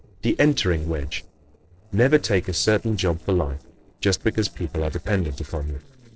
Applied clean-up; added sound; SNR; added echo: neural separator model SepFormer DNS4.